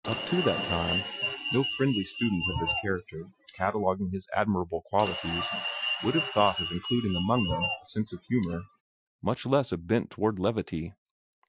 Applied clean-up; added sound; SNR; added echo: classical method Wiener filter.